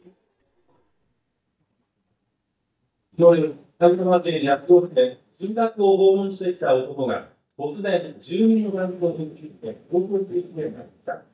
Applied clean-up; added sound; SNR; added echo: neural mask model DeepFilterNet 3.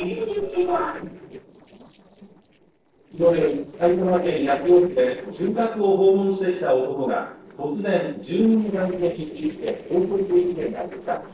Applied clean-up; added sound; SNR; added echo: neural separator model SepFormer DNS4.